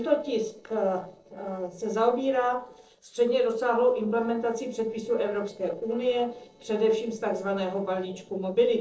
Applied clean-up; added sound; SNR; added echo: neural separator model SepFormer DNS4.